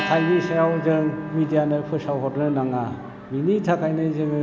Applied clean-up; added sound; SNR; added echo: none; Acoustic guitar; 13 dB; none.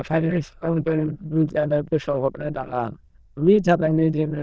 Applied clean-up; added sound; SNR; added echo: neural diffusion model UNIVERSE++.